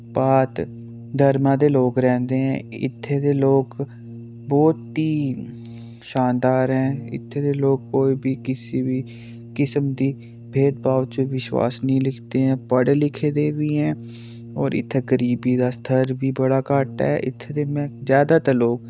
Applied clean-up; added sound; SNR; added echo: none; Brass instrument; 17 dB; none.